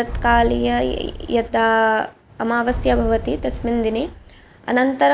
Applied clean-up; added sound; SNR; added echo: none; Boom; 10 dB; none.